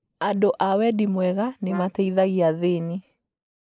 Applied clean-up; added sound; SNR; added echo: neural mask model Resemble Enhance denoiser.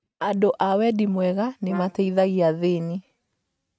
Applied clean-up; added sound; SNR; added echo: neural mask model RNNoise.